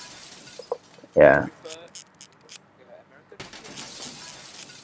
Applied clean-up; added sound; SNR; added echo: none; Shatter + Camera; 18 dB; none.